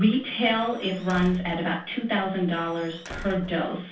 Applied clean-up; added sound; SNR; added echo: none; Squeak / Slam / Wood; 17 dB; reverberation time 0.3 s.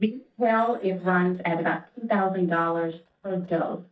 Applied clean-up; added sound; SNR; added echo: neural mask model DeepFilterNet 3.